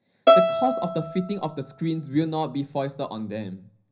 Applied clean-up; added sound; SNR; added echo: none; Bowed string instrument; -3 dB; reverberation time 0.5 s.